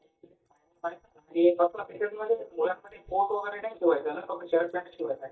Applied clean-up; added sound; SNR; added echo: neural mask model DeepFilterNet 3.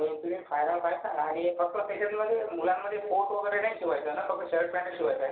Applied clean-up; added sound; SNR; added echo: none; none; none; none.